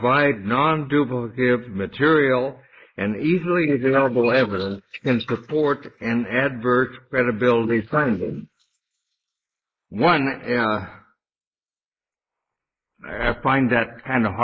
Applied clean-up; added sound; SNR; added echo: neural mask model Resemble Enhance denoiser.